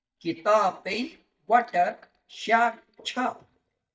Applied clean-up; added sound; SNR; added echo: neural mask model DeepFilterNet 3.